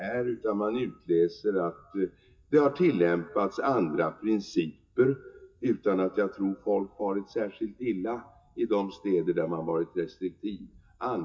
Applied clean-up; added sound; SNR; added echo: classical method WPE with log-MMSE.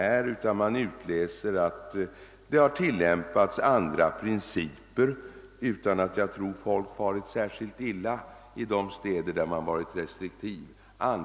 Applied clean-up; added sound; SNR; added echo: none; none; none; none.